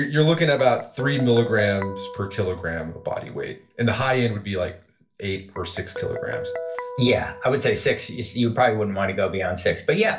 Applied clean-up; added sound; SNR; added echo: none; Guitar; 13 dB; reverberation time 0.3 s.